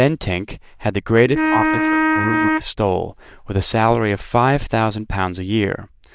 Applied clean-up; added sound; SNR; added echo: neural diffusion model UNIVERSE++.